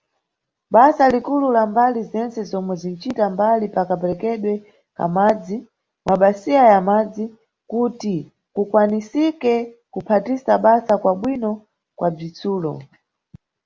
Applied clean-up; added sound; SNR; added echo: none; none; none; none.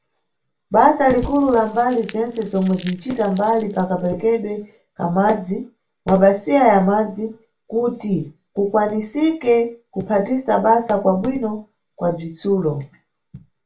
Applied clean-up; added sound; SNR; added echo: none; Crumpling, crinkling / Crushing; 19 dB; reverberation time 0.2 s.